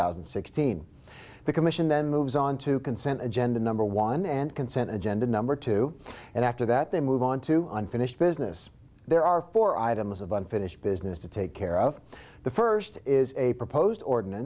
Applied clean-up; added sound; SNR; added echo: none; none; none; none.